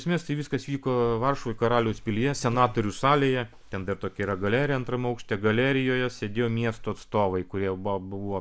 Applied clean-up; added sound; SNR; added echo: none; none; none; none.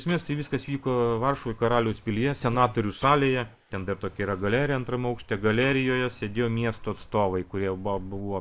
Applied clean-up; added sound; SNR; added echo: neural mask model Resemble Enhance denoiser.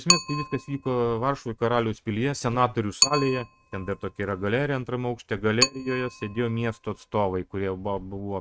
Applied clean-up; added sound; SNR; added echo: neural mask model RNNoise.